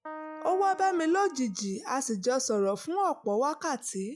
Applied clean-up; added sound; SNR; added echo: classical method log-MMSE.